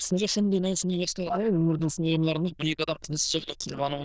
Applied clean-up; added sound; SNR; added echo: neural diffusion model UNIVERSE++.